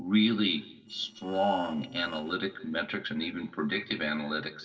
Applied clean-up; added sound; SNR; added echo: neural separator model SepFormer DNS4.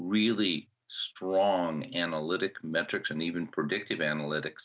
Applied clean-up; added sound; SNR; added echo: none; none; none; none.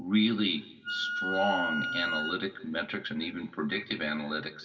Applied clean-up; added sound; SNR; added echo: none; Wind instrument, woodwind instrument; 3 dB; reverberation time 1.7 s.